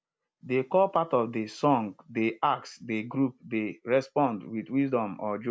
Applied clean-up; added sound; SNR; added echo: none; none; none; none.